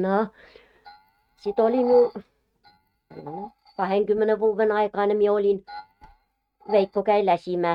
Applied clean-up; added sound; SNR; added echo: neural mask model RNNoise.